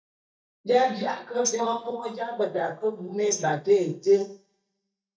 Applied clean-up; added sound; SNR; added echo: neural mask model DeepFilterNet 3.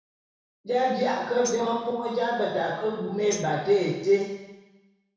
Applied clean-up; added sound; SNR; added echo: none; Tambourine; 16 dB; reverberation time 1.0 s.